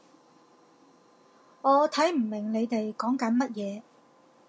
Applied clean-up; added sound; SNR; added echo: none; none; none; none.